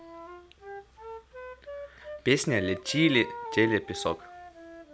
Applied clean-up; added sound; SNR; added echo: none; Wind instrument, woodwind instrument; 12 dB; none.